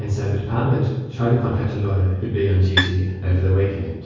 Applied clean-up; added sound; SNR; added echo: none; Bowed string instrument; 7 dB; reverberation time 1.3 s.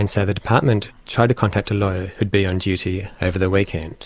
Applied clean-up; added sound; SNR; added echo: none; none; none; none.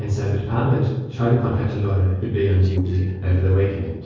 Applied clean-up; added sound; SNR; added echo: neural separator model SepFormer DNS4.